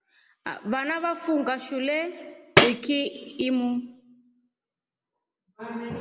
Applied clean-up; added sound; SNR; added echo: none; Tambourine; -4 dB; none.